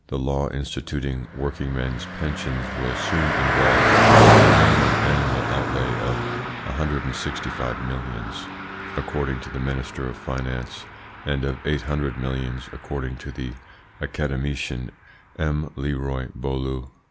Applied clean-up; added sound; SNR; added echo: none; Car passing by; -3 dB; none.